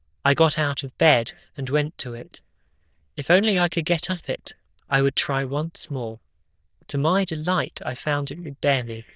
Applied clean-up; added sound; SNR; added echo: neural diffusion model UNIVERSE++.